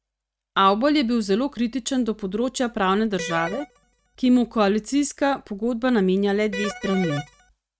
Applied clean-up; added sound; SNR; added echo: neural mask model RNNoise.